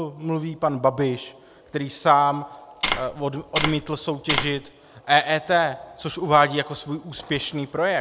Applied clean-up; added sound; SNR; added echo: none; Tap; 3 dB; none.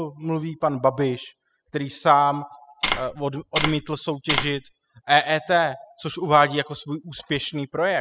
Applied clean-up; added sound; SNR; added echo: classical method spectral subtraction.